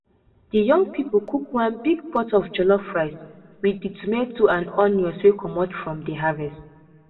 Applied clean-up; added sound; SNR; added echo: none; none; none; reverberation time 1.2 s.